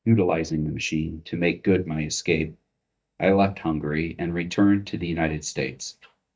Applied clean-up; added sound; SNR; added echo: neural mask model DeepFilterNet 3.